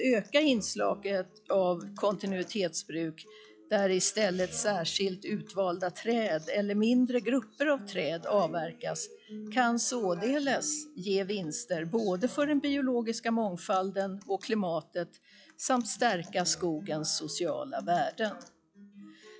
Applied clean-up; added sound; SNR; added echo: classical method log-MMSE.